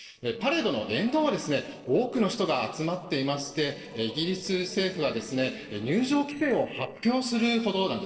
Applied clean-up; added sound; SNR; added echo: neural separator model SepFormer DNS4.